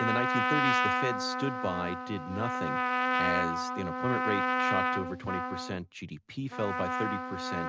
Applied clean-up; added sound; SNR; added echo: none; Trumpet; -4 dB; none.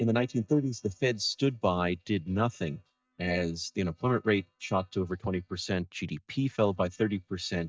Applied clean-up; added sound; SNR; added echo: neural mask model DeepFilterNet 3.